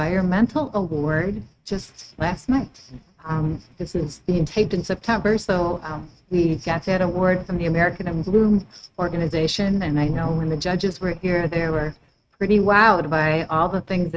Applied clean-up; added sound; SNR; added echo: neural mask model RNNoise.